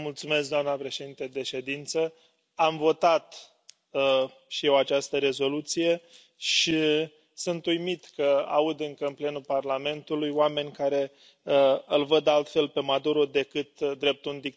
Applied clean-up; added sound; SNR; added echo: none; none; none; none.